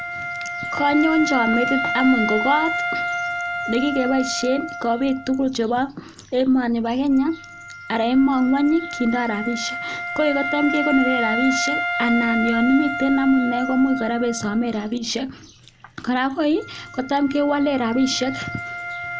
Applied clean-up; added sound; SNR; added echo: none; Wind instrument, woodwind instrument; 6 dB; none.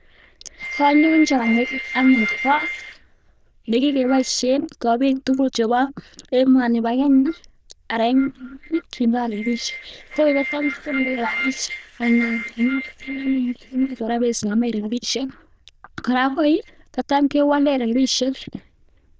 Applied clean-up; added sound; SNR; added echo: neural diffusion model UNIVERSE++.